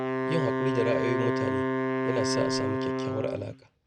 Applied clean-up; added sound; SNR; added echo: none; Wind instrument, woodwind instrument; -3 dB; none.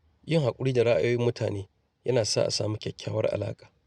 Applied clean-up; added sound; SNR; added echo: none; none; none; none.